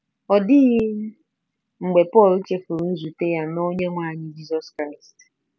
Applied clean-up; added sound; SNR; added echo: none; none; none; none.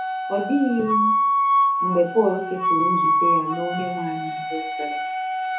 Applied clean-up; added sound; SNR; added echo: none; Wind instrument, woodwind instrument; -3 dB; reverberation time 0.6 s.